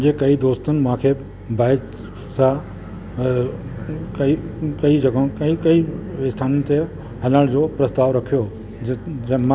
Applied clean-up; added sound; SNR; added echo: none; none; none; none.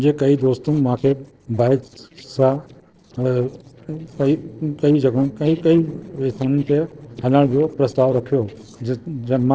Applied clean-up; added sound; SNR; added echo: neural separator model SepFormer DNS4.